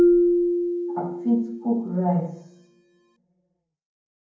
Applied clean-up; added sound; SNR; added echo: none; Marimba, xylophone; -4 dB; reverberation time 0.9 s.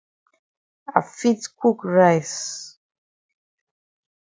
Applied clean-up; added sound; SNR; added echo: none; none; none; none.